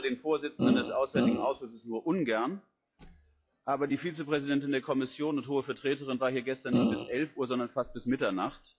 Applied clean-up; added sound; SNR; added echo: classical method log-MMSE.